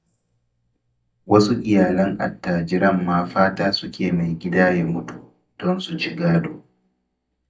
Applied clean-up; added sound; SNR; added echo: neural mask model DeepFilterNet 3.